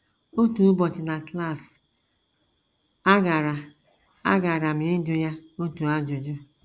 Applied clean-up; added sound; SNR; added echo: none; none; none; none.